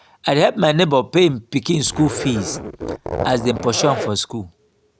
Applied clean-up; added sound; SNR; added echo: none; Zipper (clothing); 8 dB; none.